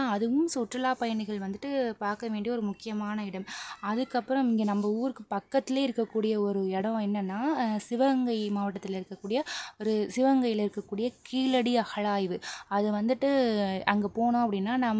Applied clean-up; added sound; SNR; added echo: none; none; none; none.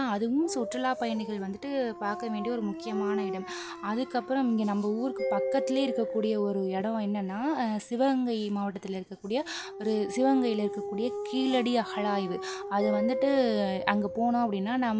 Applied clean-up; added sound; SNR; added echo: none; Dog + Mallet percussion; 7 dB; none.